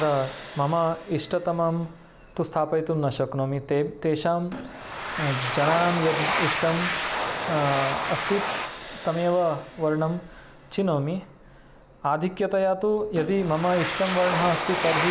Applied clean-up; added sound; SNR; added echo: none; Domestic sounds, home sounds; 6 dB; none.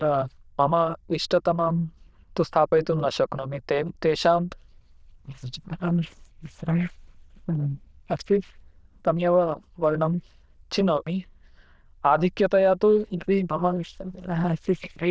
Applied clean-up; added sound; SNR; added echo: neural diffusion model UNIVERSE++.